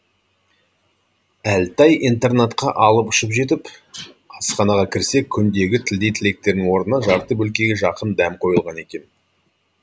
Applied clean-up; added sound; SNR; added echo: none; none; none; none.